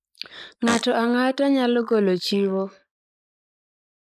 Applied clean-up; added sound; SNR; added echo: neural mask model Resemble Enhance denoiser.